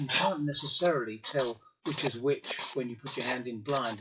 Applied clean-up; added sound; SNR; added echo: classical method WPE with log-MMSE.